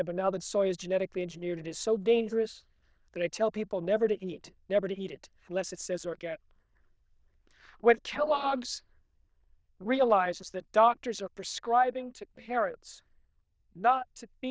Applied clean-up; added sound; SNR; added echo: neural diffusion model UNIVERSE++.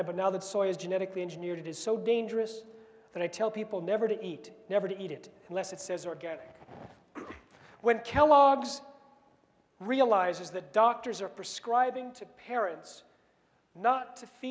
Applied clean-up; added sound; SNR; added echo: none; none; none; none.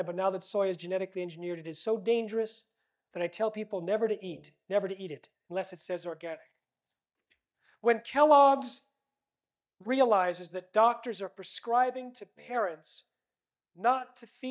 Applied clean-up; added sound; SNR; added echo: neural mask model DeepFilterNet 3.